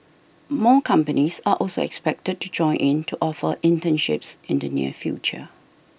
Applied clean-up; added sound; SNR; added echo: none; none; none; none.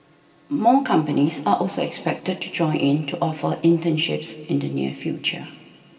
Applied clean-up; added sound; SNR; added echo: none; none; none; reverberation time 2.5 s.